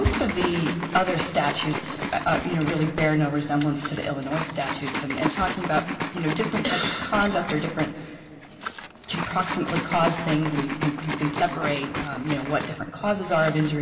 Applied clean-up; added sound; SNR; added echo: none; Liquid; 7 dB; reverberation time 2.1 s.